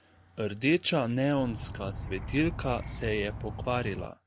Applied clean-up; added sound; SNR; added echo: none; Insect; 7 dB; none.